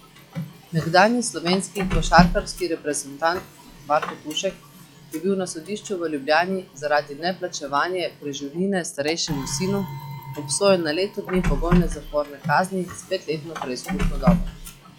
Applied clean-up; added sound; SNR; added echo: classical method log-MMSE.